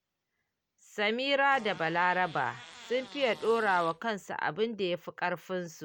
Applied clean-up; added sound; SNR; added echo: none; Fart; 19 dB; none.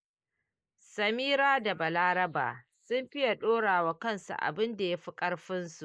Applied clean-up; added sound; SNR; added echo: neural mask model Resemble Enhance denoiser.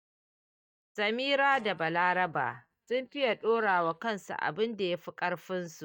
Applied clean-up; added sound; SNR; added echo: neural mask model DeepFilterNet 3.